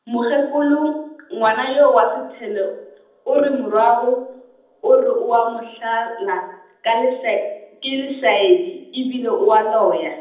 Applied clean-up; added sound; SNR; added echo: none; none; none; reverberation time 0.8 s.